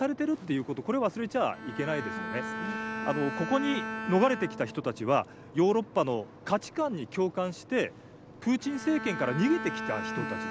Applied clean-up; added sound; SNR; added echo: none; Bowed string instrument; 9 dB; none.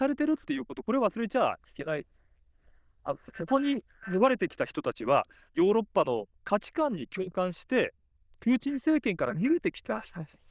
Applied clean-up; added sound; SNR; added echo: neural diffusion model UNIVERSE++.